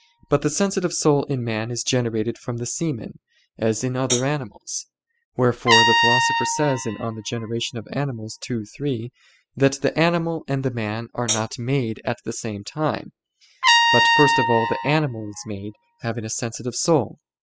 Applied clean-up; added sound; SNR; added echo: classical method spectral subtraction.